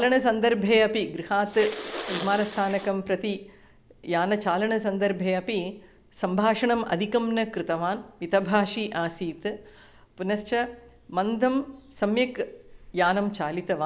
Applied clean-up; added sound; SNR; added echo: none; Respiratory sounds; 6 dB; none.